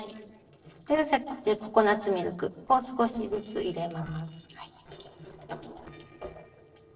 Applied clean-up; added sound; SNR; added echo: neural separator model SepFormer DNS4.